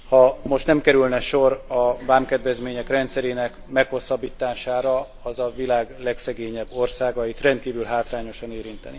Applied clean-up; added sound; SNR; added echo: none; Bird vocalization, bird call, bird song; 17 dB; none.